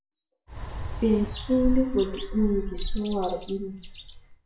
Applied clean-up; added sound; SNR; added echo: classical method WPE with log-MMSE.